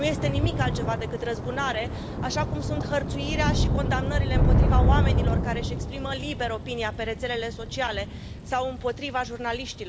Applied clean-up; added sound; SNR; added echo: none; Thunder / Rain; -5 dB; none.